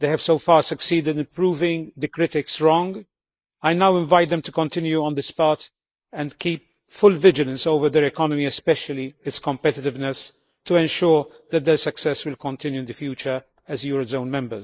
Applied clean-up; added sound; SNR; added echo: neural mask model Resemble Enhance denoiser.